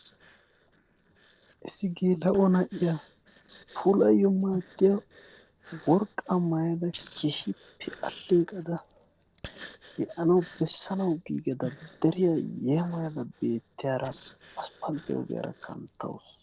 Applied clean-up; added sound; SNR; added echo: neural separator model SepFormer DNS4.